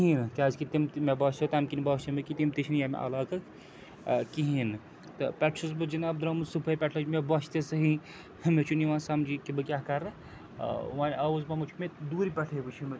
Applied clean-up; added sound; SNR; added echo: none; none; none; none.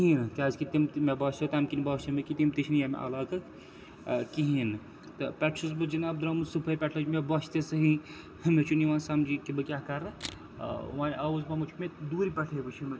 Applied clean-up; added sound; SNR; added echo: none; Camera; 15 dB; reverberation time 0.5 s.